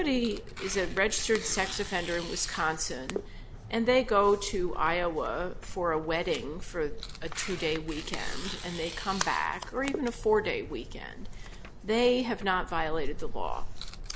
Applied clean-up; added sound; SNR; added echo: none; Tearing; 15 dB; none.